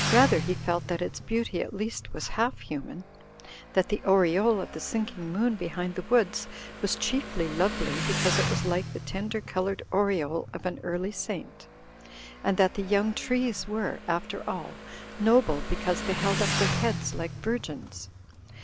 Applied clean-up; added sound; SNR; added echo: none; Motorcycle; 7 dB; none.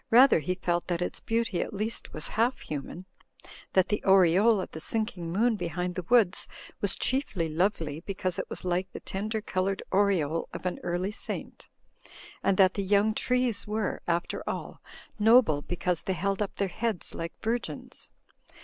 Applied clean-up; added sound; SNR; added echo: none; none; none; none.